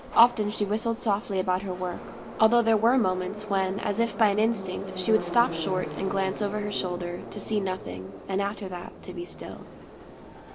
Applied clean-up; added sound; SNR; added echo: none; Subway, metro, underground; 11 dB; none.